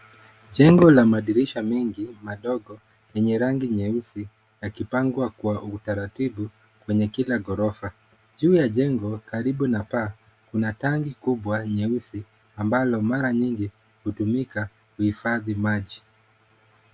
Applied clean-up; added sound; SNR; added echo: none; none; none; none.